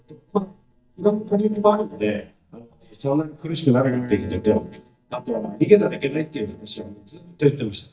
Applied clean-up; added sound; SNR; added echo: neural mask model DeepFilterNet 3.